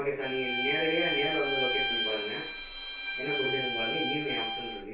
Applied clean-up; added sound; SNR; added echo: none; Bowed string instrument; -1 dB; reverberation time 0.6 s.